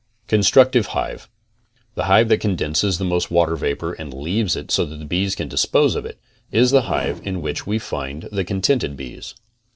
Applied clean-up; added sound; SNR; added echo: neural separator model SepFormer DNS4.